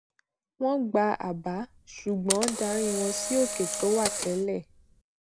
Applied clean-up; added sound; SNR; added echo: none; Camera; 3 dB; none.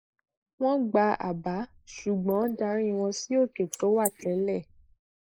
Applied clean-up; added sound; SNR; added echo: neural mask model Resemble Enhance denoiser.